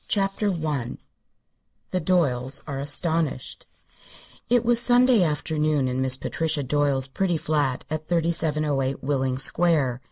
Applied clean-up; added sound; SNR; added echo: none; none; none; none.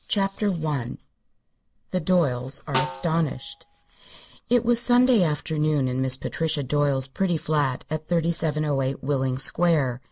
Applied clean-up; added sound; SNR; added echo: none; Snare drum; 11 dB; none.